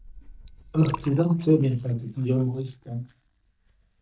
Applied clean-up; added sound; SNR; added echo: neural mask model DeepFilterNet 3.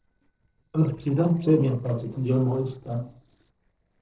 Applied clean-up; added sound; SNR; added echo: neural separator model SepFormer DNS4.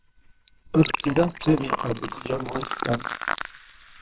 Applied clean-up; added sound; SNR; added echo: neural separator model SepFormer WHAMR!.